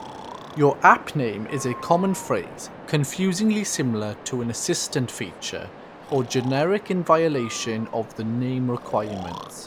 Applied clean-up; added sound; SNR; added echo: none; Breathing + Waves, surf; 15 dB; none.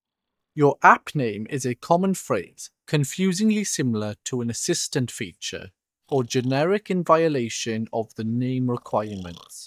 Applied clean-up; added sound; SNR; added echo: neural mask model DeepFilterNet 3.